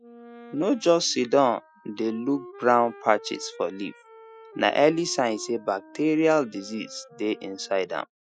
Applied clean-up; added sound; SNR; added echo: classical method Wiener filter.